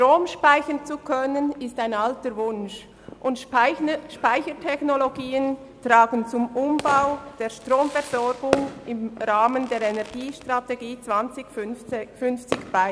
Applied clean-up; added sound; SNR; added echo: none; Fireworks; 15 dB; none.